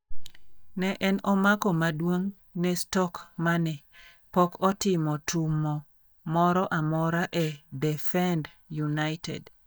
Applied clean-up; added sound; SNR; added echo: neural mask model DeepFilterNet 3.